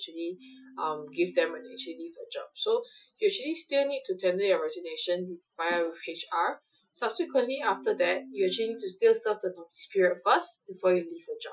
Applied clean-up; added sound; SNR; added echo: classical method Wiener filter.